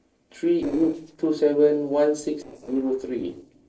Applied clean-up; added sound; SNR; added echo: neural separator model SepFormer DNS4.